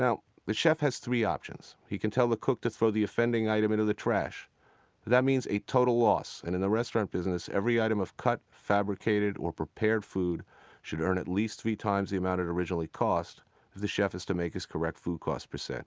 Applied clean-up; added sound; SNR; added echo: none; none; none; none.